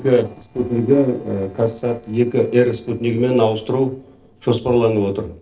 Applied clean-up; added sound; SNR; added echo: neural separator model SepFormer DNS4.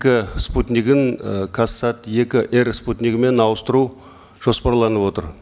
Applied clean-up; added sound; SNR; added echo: none; none; none; none.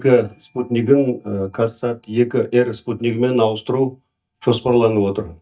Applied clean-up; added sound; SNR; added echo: neural mask model DeepFilterNet 3.